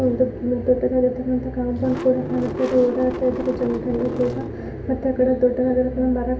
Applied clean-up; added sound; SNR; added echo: none; Engine starting / Car; 9 dB; reverberation time 0.3 s.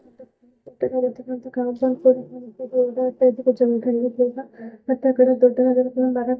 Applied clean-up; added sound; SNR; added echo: neural mask model DeepFilterNet 3.